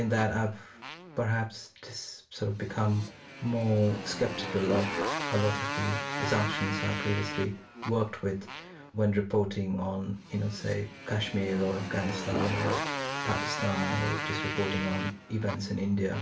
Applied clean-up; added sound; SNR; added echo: none; Motorcycle; 6 dB; reverberation time 0.3 s.